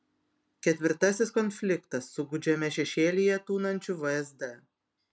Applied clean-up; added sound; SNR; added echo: none; none; none; none.